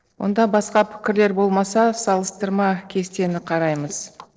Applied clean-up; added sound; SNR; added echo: neural separator model SepFormer DNS4.